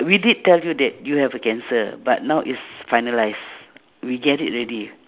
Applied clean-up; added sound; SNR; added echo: none; none; none; none.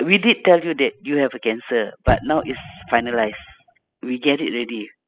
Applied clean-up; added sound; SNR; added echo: classical method spectral subtraction.